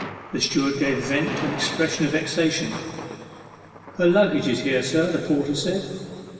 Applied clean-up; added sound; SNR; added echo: none; Thunder; 14 dB; reverberation time 2.5 s.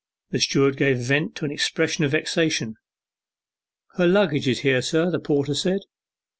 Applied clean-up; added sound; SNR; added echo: none; none; none; none.